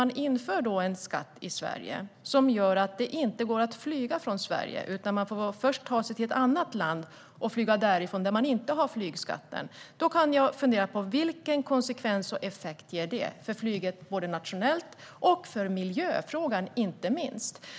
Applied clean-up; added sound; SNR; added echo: none; none; none; none.